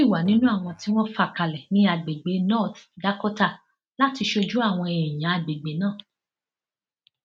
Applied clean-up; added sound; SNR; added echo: neural mask model RNNoise.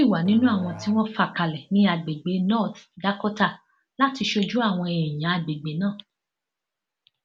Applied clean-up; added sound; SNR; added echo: none; Musical instrument; 20 dB; none.